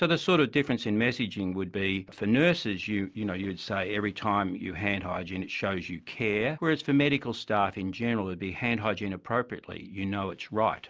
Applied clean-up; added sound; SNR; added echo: none; none; none; none.